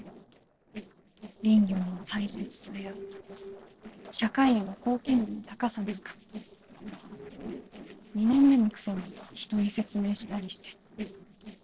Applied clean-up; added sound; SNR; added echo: neural separator model SepFormer DNS4.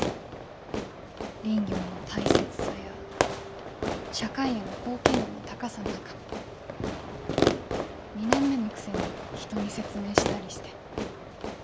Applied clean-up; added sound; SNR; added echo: none; Fireworks; -4 dB; none.